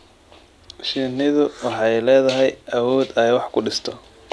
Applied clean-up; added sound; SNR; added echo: none; none; none; none.